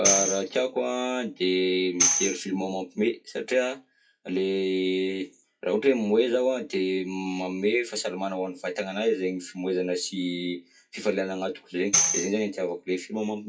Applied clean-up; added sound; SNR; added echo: classical method WPE with log-MMSE.